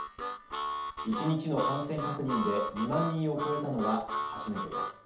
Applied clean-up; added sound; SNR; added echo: none; Harmonica; 3 dB; reverberation time 0.6 s.